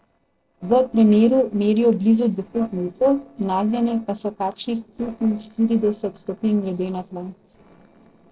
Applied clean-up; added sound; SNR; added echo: neural separator model SepFormer DNS4.